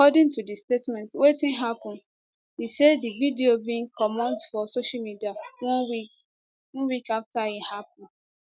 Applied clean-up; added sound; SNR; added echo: none; none; none; none.